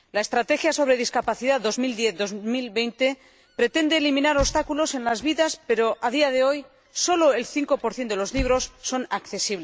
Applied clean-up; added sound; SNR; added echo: none; Squeak / Slam / Wood; 17 dB; none.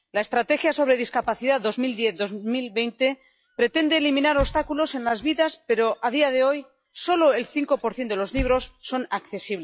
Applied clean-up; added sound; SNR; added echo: classical method log-MMSE.